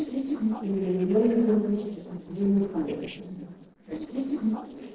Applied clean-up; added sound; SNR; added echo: neural separator model SepFormer DNS4.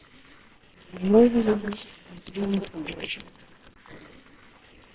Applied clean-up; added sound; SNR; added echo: neural separator model SepFormer WHAMR!.